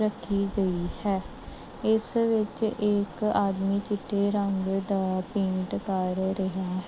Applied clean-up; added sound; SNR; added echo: none; none; none; none.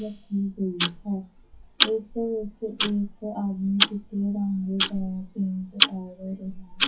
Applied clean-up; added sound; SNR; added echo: classical method WPE with log-MMSE.